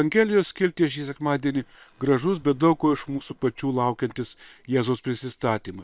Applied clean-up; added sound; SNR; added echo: neural separator model SepFormer WHAM!.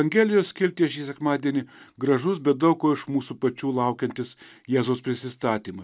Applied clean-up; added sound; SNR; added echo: none; none; none; none.